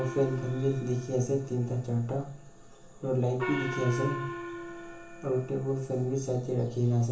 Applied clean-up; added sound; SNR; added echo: none; Gong; 10 dB; reverberation time 0.8 s.